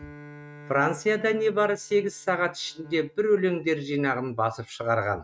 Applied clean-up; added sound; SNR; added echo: neural mask model RNNoise.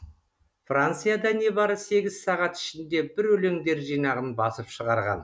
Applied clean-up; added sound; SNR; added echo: none; none; none; none.